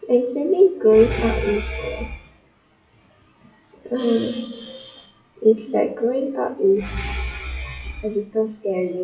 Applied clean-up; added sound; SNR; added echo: classical method WPE with log-MMSE.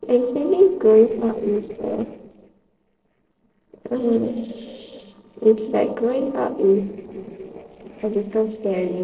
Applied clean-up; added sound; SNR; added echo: neural separator model SepFormer DNS4.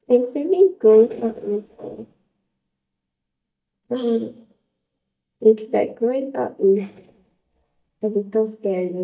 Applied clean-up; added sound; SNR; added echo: neural mask model DeepFilterNet 3.